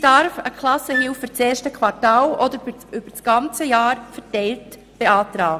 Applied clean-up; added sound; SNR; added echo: none; Wind instrument, woodwind instrument; 7 dB; none.